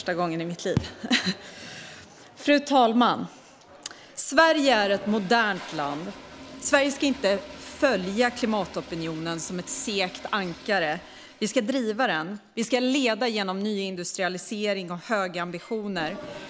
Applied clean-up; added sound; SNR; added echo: none; Toilet flush; 19 dB; none.